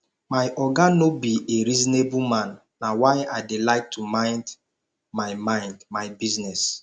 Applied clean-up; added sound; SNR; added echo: none; none; none; none.